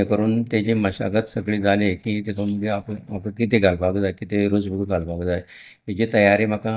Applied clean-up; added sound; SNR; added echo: neural mask model DeepFilterNet 3.